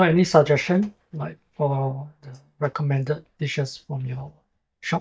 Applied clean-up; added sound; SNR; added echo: neural mask model DeepFilterNet 3.